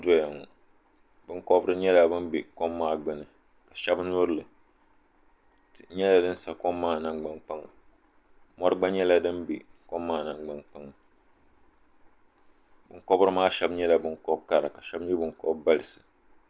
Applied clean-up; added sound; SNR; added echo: none; none; none; none.